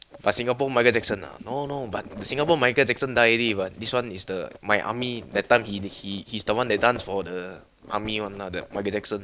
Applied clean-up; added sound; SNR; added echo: none; none; none; none.